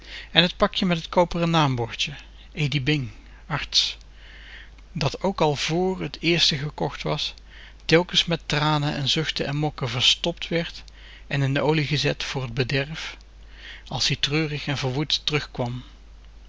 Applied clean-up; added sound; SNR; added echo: none; none; none; none.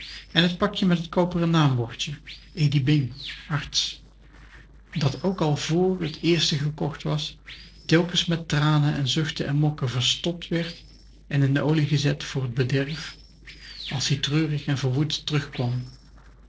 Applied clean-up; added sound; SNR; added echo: neural separator model SepFormer DNS4.